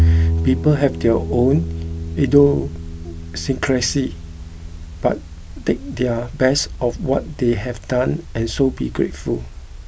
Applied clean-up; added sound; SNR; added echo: none; Bowed string instrument; 6 dB; none.